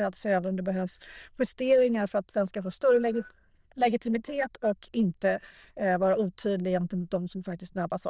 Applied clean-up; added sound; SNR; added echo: neural diffusion model UNIVERSE++.